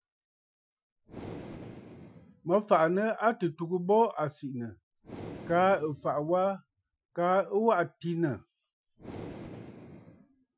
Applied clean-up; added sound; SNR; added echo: classical method Wiener filter.